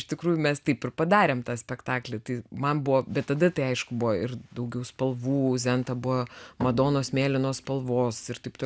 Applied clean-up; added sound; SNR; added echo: none; none; none; none.